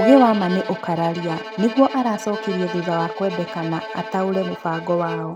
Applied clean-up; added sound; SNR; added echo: none; Bowed string instrument; 9 dB; none.